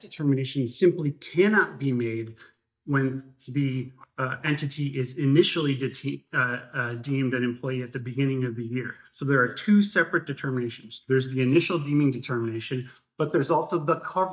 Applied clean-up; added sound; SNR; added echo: neural mask model DeepFilterNet 3.